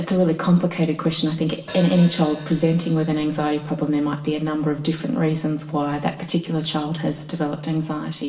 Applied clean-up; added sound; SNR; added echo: none; Hi-hat; 17 dB; reverberation time 0.7 s.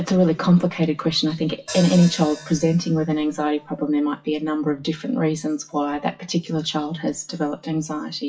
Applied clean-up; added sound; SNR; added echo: classical method WPE with log-MMSE.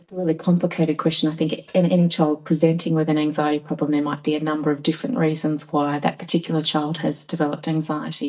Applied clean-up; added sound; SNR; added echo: neural mask model DeepFilterNet 3.